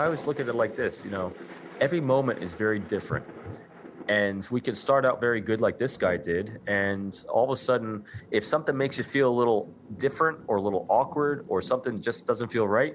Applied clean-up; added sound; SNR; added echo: none; Thunder; 18 dB; none.